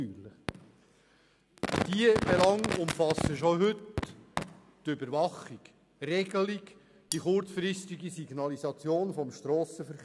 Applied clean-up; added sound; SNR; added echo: none; Cutlery, silverware; 10 dB; none.